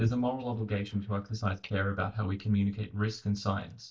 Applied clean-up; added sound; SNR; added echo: neural mask model DeepFilterNet 3.